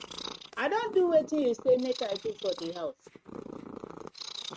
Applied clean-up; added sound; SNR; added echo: neural mask model RNNoise.